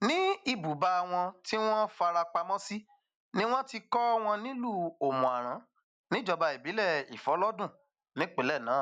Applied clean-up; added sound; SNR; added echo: none; none; none; none.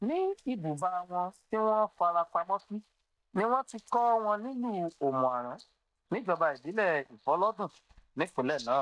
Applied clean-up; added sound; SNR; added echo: neural mask model DeepFilterNet 3.